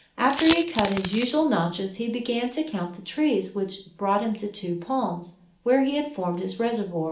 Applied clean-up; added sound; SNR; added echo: none; Coin (dropping); 0 dB; reverberation time 0.4 s.